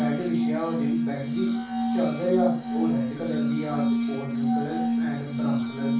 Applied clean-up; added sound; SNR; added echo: none; Glass; -4 dB; reverberation time 0.3 s.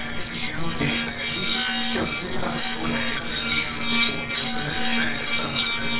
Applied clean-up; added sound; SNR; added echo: neural separator model SepFormer WHAMR!.